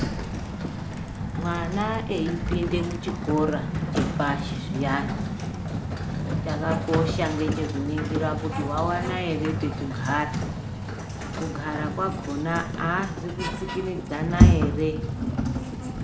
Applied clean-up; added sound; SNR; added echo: none; Sliding door; -2 dB; none.